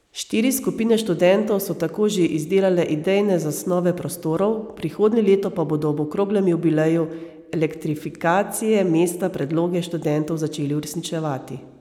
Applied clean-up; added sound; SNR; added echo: none; none; none; none.